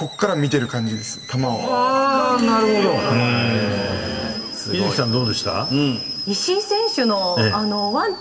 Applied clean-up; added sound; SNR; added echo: none; Boiling / Alarm; 10 dB; reverberation time 1.6 s.